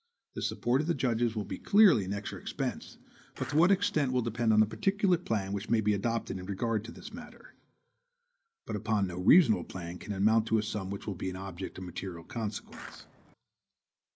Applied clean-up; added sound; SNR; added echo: none; Skateboard; 17 dB; none.